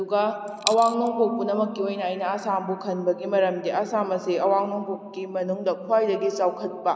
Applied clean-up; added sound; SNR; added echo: none; Coin (dropping); 8 dB; none.